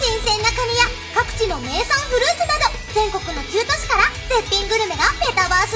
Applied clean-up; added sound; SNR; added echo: none; none; none; reverberation time 0.5 s.